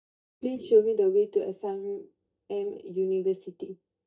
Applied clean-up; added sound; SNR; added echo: neural mask model DeepFilterNet 3.